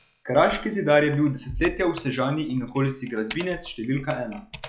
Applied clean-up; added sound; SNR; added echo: classical method log-MMSE.